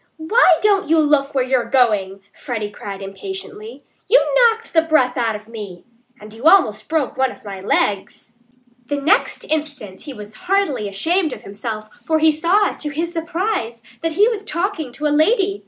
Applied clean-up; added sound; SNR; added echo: none; none; none; none.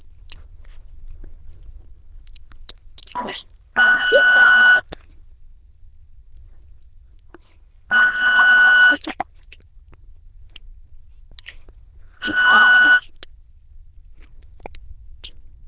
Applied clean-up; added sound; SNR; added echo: neural diffusion model UNIVERSE++.